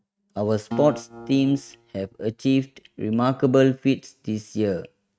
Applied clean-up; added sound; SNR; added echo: neural mask model RNNoise.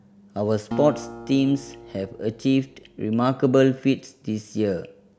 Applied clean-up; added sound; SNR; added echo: none; Acoustic guitar; 15 dB; none.